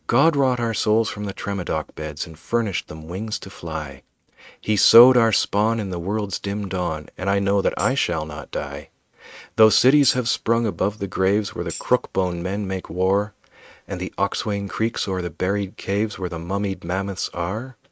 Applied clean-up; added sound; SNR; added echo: neural mask model RNNoise.